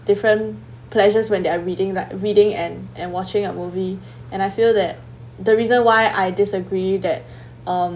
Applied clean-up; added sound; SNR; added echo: none; none; none; none.